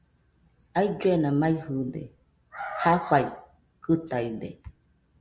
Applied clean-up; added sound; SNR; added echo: none; none; none; none.